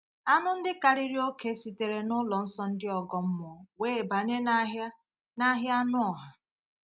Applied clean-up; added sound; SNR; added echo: none; none; none; none.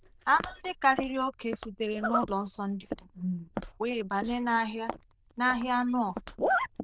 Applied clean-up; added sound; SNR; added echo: neural diffusion model UNIVERSE++.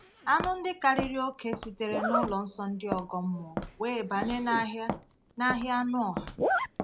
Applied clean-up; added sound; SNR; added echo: none; Zipper (clothing) + Walk, footsteps; 4 dB; none.